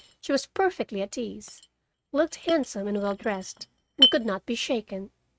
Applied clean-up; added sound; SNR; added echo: neural mask model RNNoise.